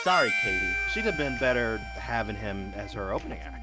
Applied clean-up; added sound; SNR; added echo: none; Harmonica; 3 dB; none.